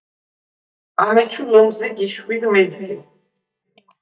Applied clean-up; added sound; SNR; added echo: neural mask model DeepFilterNet 3.